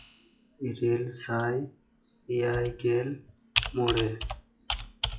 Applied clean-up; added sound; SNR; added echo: classical method log-MMSE.